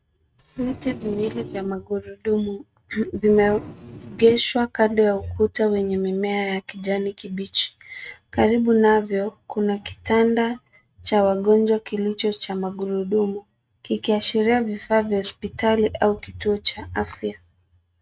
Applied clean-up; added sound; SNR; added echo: neural mask model RNNoise.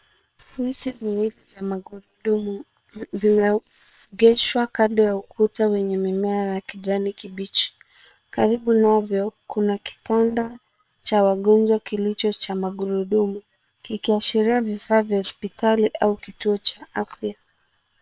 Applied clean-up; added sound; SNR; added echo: neural separator model SepFormer WHAM!.